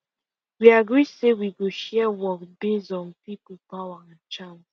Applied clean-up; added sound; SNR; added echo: none; none; none; none.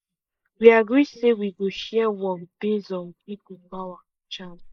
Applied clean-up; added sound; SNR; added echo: neural mask model Resemble Enhance denoiser.